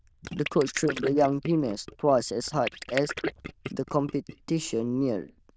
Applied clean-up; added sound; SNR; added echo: neural diffusion model UNIVERSE++.